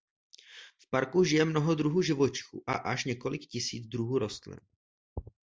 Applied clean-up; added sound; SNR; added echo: none; none; none; none.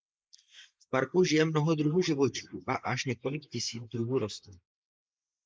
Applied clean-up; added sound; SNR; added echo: neural mask model Resemble Enhance denoiser.